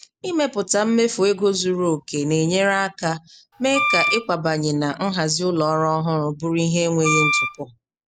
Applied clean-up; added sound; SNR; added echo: none; Wind instrument, woodwind instrument; 1 dB; none.